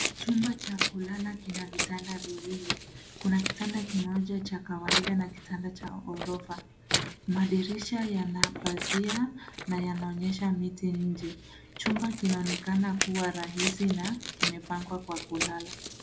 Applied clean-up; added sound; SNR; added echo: none; Tearing; 4 dB; reverberation time 0.2 s.